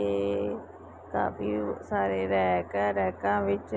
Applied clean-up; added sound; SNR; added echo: none; none; none; none.